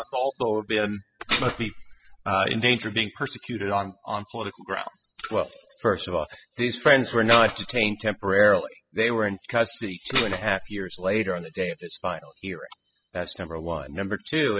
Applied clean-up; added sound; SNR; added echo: classical method spectral subtraction.